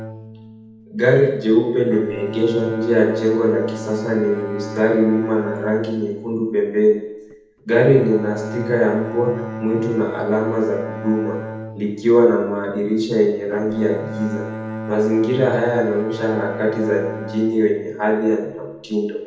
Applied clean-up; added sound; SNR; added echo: none; Bowed string instrument; 12 dB; reverberation time 0.8 s.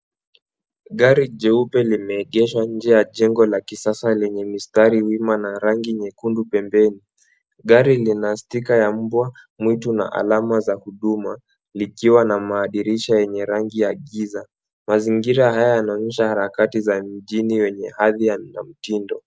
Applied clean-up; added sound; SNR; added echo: none; none; none; none.